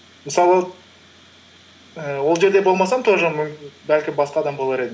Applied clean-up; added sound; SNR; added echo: none; none; none; none.